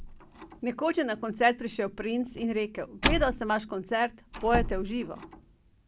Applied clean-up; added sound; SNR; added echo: none; Slam; 7 dB; none.